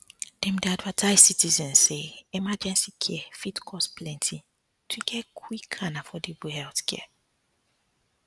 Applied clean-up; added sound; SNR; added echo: none; none; none; none.